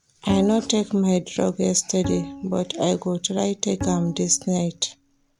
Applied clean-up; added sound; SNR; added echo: none; Bowed string instrument; 13 dB; none.